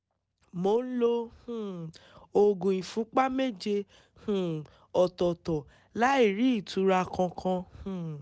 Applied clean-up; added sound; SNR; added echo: none; none; none; none.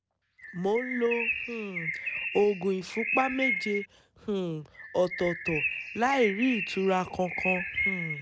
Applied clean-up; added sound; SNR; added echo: none; Bird; 4 dB; none.